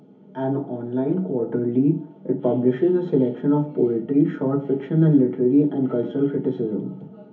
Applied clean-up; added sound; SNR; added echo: none; none; none; reverberation time 0.3 s.